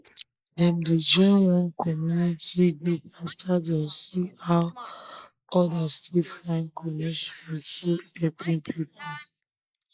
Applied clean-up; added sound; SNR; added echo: neural mask model Resemble Enhance denoiser.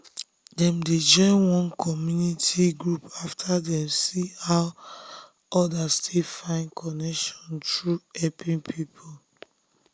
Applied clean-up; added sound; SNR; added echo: none; none; none; none.